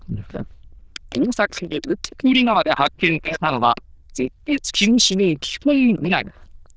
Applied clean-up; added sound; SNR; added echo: neural diffusion model UNIVERSE++.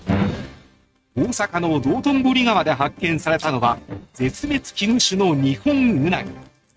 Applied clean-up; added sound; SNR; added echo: neural mask model RNNoise.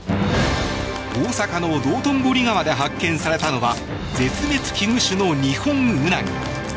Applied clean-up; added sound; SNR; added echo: none; Domestic sounds, home sounds + Drum kit; 19 dB; none.